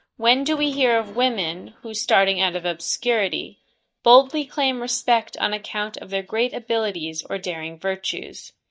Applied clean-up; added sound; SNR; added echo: neural mask model DeepFilterNet 3.